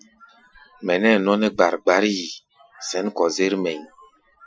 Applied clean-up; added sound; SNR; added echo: classical method Wiener filter.